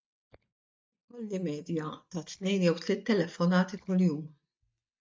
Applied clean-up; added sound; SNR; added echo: neural mask model DeepFilterNet 3.